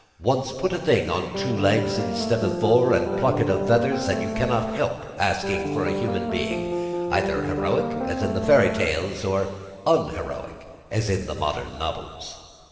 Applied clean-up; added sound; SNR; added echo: none; Piano; 3 dB; reverberation time 2.2 s.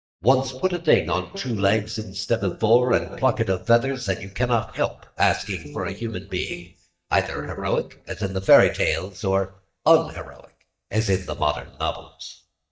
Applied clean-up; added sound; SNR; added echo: neural mask model DeepFilterNet 3.